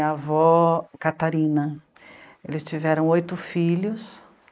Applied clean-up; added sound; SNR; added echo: neural mask model Resemble Enhance denoiser.